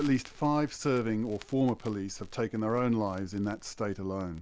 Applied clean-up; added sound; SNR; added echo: none; Crackle; 19 dB; none.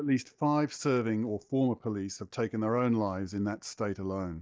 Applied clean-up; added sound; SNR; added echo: neural mask model DeepFilterNet 3.